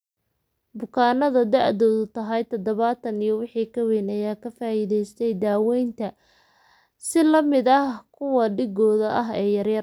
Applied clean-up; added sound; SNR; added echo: none; none; none; none.